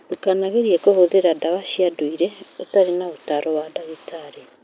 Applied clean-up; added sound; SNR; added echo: none; none; none; none.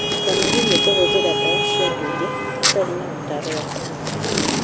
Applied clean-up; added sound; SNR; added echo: none; Packing tape, duct tape + Traffic noise, roadway noise / Vehicle horn, car horn, honking; -4 dB; none.